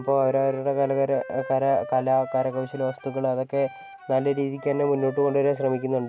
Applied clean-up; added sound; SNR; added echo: none; Wind instrument, woodwind instrument; 17 dB; none.